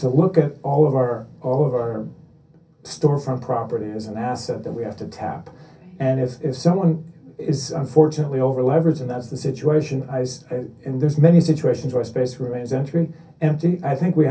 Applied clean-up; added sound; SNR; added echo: none; none; none; reverberation time 0.3 s.